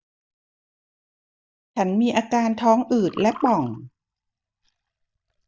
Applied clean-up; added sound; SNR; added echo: neural mask model DeepFilterNet 3.